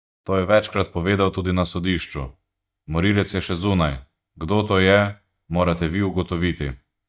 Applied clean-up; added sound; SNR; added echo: neural mask model DeepFilterNet 3.